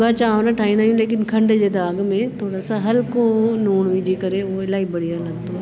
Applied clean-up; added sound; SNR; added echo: none; none; none; none.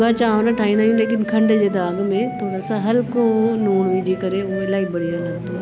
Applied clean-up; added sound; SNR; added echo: none; Wind instrument, woodwind instrument; 12 dB; none.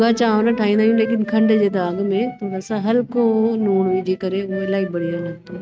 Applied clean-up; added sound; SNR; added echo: neural mask model RNNoise.